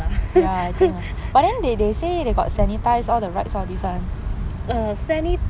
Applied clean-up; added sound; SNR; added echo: none; none; none; none.